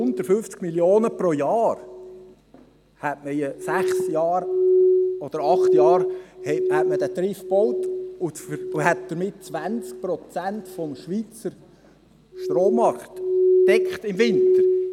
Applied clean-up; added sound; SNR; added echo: none; Glass; -1 dB; none.